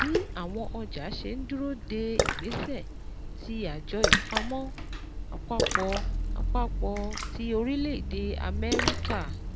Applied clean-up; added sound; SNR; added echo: none; Splash, splatter; -3 dB; none.